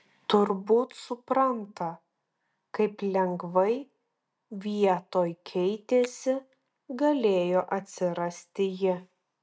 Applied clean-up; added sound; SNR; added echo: none; none; none; none.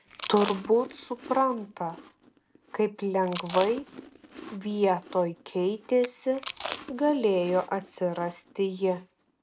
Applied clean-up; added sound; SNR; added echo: none; Chewing, mastication; 13 dB; none.